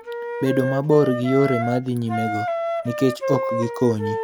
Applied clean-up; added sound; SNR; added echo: none; Wind instrument, woodwind instrument; 5 dB; none.